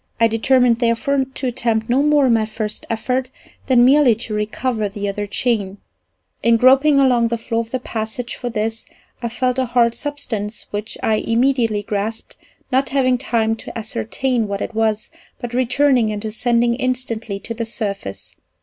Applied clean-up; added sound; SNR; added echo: none; none; none; none.